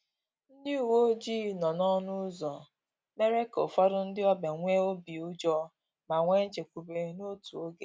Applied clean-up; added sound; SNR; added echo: none; none; none; none.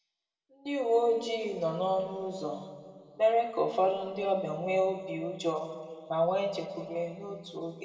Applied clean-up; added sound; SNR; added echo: none; none; none; reverberation time 1.7 s.